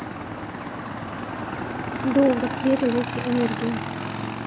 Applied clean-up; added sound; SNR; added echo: none; Motorcycle / Engine; 4 dB; none.